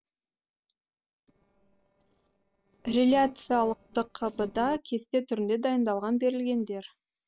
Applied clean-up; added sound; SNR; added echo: neural separator model SepFormer DNS4.